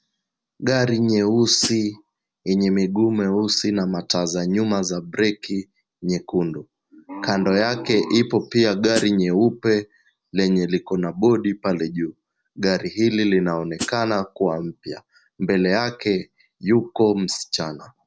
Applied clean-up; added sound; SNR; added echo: none; Hi-hat; 9 dB; none.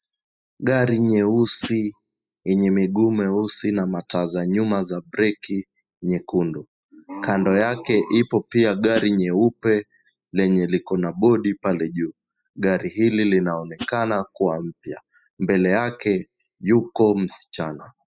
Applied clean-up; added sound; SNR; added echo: classical method spectral subtraction.